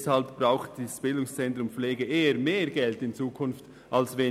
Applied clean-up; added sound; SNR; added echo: none; none; none; none.